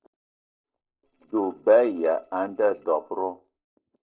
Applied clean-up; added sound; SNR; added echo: neural separator model SepFormer DNS4.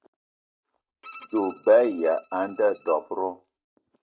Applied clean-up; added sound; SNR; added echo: neural mask model RNNoise.